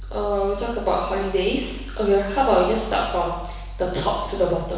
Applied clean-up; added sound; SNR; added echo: none; Mechanical fan; 11 dB; reverberation time 1.1 s.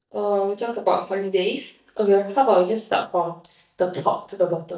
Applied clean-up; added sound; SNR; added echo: neural mask model DeepFilterNet 3.